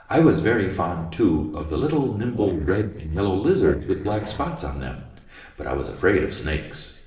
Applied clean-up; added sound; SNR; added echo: neural separator model SepFormer DNS4.